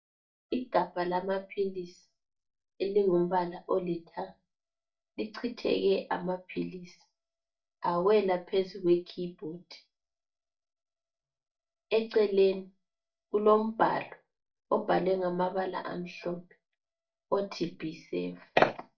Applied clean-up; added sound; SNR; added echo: neural mask model DeepFilterNet 3.